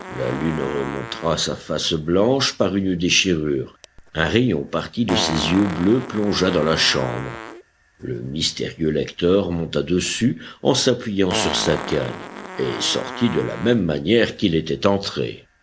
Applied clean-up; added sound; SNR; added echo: none; Fart; 13 dB; none.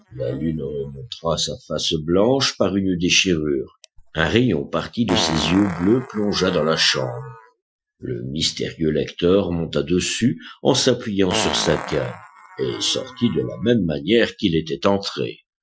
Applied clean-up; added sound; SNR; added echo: classical method Wiener filter.